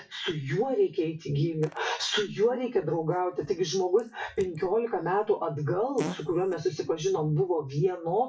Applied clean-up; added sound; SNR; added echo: classical method WPE with log-MMSE.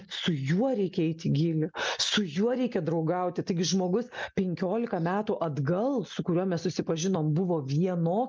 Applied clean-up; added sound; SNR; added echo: none; none; none; none.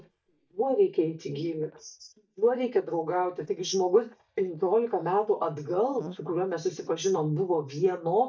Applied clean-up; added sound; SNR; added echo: neural mask model DeepFilterNet 3.